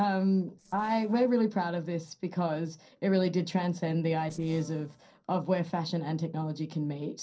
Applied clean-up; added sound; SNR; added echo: neural separator model SepFormer DNS4.